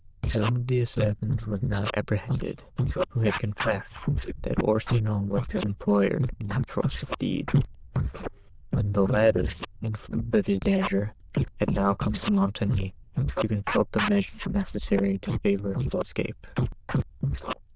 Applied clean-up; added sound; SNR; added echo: neural diffusion model UNIVERSE++.